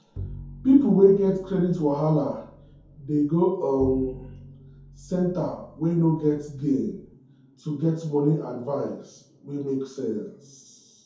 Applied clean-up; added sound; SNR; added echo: none; Bowed string instrument; 17 dB; reverberation time 0.6 s.